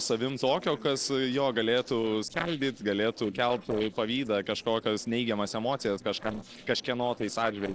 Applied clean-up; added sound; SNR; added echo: neural separator model SepFormer DNS4.